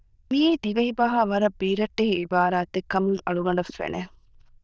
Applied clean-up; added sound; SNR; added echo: neural diffusion model UNIVERSE++.